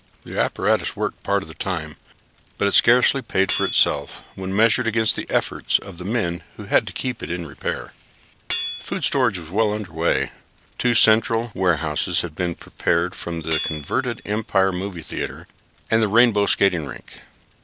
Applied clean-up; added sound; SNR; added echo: none; Hammer / Chink, clink; 15 dB; none.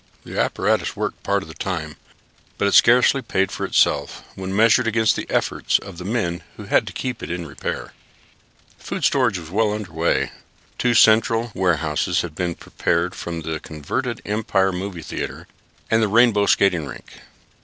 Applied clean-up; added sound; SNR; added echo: none; none; none; none.